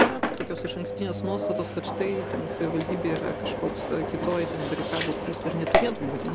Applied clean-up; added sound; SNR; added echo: none; Engine; -2 dB; none.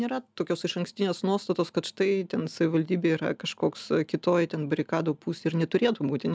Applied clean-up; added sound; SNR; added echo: none; none; none; none.